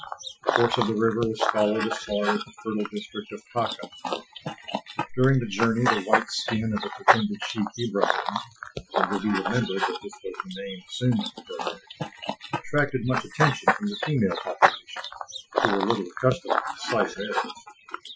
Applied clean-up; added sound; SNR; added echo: classical method Wiener filter.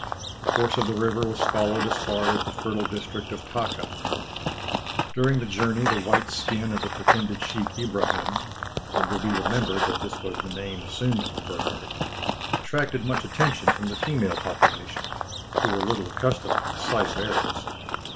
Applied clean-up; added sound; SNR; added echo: none; Run / Bird vocalization, bird call, bird song; -1 dB; none.